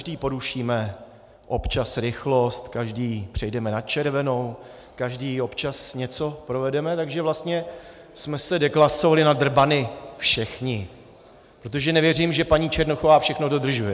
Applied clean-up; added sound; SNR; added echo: none; none; none; none.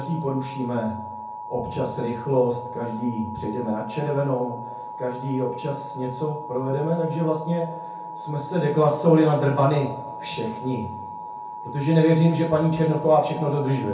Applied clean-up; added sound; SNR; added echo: none; Alarm; 12 dB; reverberation time 0.6 s.